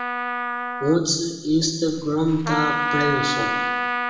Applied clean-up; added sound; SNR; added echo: none; Trumpet; 2 dB; reverberation time 1.1 s.